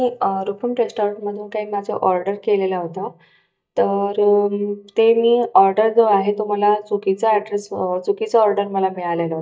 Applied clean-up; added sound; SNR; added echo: neural mask model DeepFilterNet 3.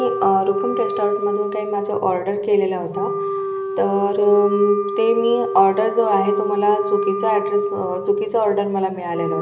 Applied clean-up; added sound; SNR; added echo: none; Wind instrument, woodwind instrument; 6 dB; none.